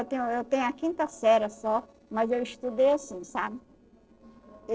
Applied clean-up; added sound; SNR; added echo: neural separator model SepFormer DNS4.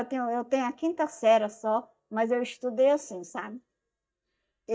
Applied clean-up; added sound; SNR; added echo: neural mask model DeepFilterNet 3.